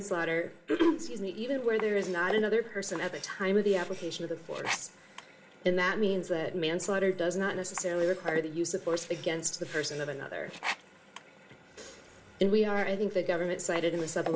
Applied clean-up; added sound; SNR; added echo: none; Sink (filling or washing); 14 dB; reverberation time 0.4 s.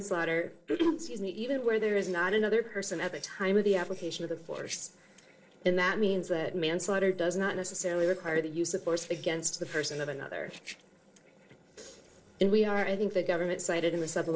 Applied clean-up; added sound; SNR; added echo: neural separator model SepFormer DNS4.